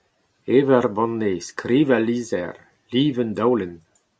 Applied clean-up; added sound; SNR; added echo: none; none; none; none.